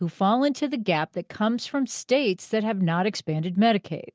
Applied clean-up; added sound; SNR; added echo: none; none; none; none.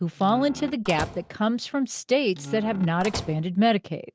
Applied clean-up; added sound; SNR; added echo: none; Squeak / Slam / Wood; 14 dB; none.